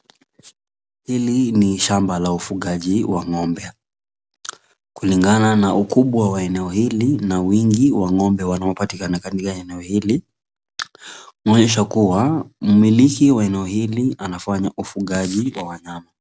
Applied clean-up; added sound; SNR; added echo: none; none; none; none.